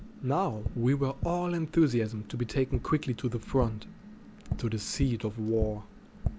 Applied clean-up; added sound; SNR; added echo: none; Tap; 8 dB; none.